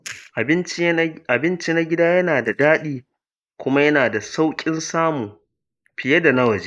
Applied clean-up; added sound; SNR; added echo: neural mask model Resemble Enhance denoiser.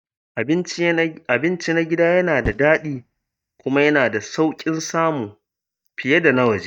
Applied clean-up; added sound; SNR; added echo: neural mask model DeepFilterNet 3.